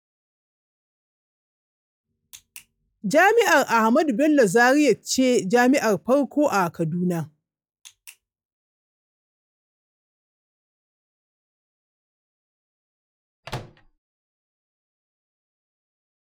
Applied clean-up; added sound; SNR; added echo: classical method log-MMSE.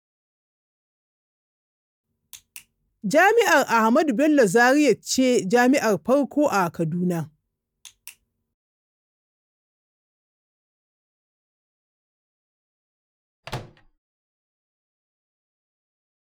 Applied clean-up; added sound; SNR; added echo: none; Microwave oven; 12 dB; none.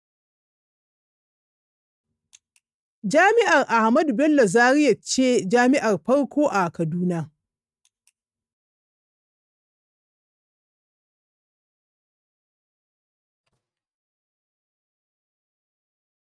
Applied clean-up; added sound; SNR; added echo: neural mask model RNNoise.